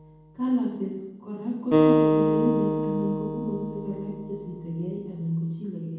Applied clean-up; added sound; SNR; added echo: none; Acoustic guitar; -3 dB; reverberation time 1.1 s.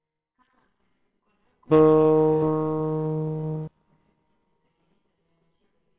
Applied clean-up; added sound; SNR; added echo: neural separator model SepFormer WHAMR!.